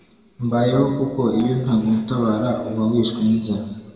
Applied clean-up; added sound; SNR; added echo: none; none; none; reverberation time 1.6 s.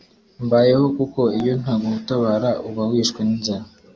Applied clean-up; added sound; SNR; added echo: none; none; none; none.